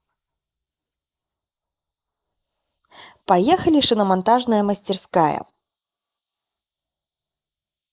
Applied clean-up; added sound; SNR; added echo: neural mask model Resemble Enhance denoiser.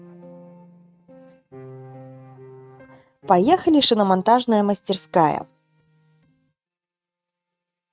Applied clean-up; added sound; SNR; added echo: neural mask model RNNoise.